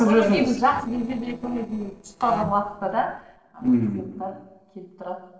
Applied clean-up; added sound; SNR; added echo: neural separator model SepFormer DNS4.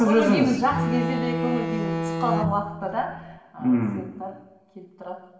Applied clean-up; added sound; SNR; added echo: none; Bowed string instrument; 3 dB; reverberation time 1.0 s.